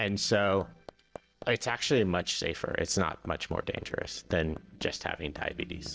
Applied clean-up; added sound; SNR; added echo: neural separator model SepFormer DNS4.